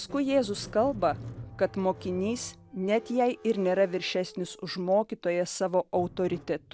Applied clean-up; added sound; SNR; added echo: none; Squeak; 17 dB; none.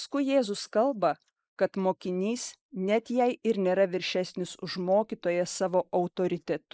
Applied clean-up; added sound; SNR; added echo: neural mask model Resemble Enhance denoiser.